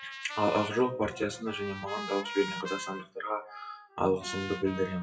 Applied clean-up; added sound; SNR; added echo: classical method WPE with log-MMSE.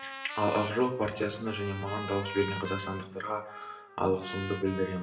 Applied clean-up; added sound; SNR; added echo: none; Trumpet; 11 dB; reverberation time 0.6 s.